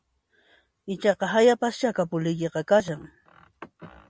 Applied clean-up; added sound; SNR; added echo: none; none; none; none.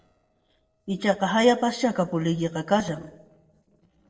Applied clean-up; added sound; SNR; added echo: neural separator model SepFormer DNS4.